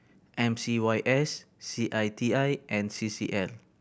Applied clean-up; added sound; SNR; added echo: none; none; none; none.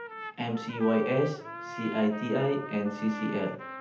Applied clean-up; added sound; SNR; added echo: none; Trumpet; 11 dB; reverberation time 0.7 s.